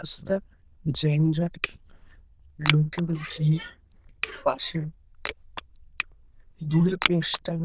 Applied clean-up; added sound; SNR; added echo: neural diffusion model UNIVERSE++.